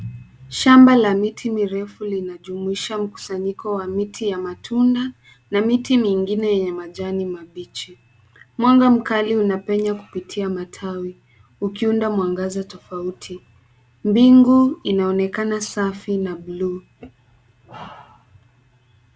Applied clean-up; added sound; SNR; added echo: none; none; none; none.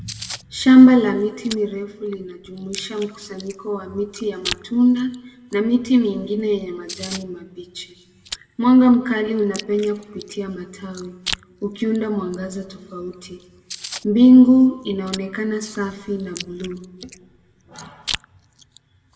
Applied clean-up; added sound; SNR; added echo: none; Chewing, mastication; 18 dB; reverberation time 1.0 s.